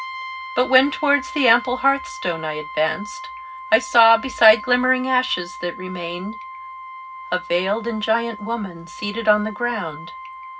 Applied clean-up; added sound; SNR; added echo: none; Brass instrument; 13 dB; reverberation time 0.4 s.